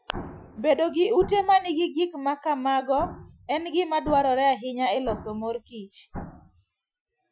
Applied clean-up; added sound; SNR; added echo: classical method Wiener filter.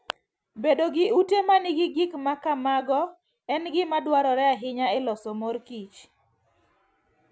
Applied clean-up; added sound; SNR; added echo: none; none; none; none.